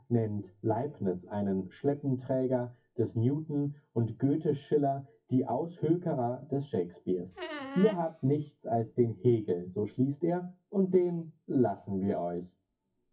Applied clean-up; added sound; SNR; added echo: classical method WPE with log-MMSE.